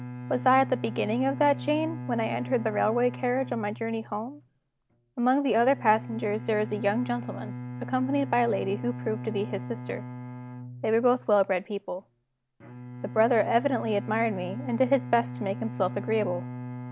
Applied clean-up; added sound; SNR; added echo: none; Bowed string instrument; 10 dB; none.